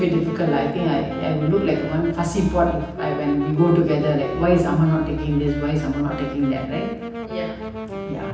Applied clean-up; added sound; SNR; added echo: none; Wind instrument, woodwind instrument; 10 dB; reverberation time 0.9 s.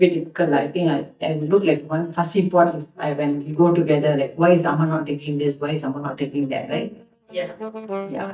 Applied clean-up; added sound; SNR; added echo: neural mask model DeepFilterNet 3.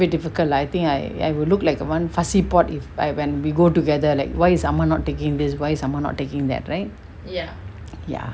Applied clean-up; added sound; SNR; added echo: none; none; none; none.